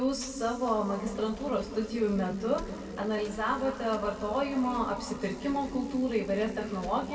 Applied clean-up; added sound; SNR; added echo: none; Bicycle; 18 dB; reverberation time 2.2 s.